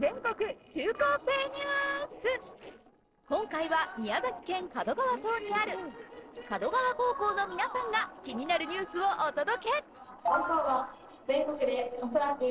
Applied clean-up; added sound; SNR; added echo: neural separator model SepFormer DNS4.